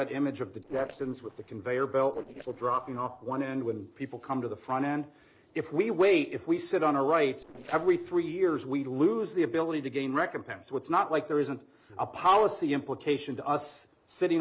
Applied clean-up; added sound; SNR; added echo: neural separator model SepFormer DNS4.